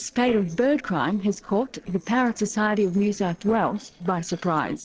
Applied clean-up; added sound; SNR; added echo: neural separator model SepFormer DNS4.